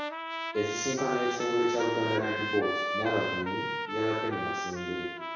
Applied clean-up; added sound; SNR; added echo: none; Trumpet; 3 dB; reverberation time 1.1 s.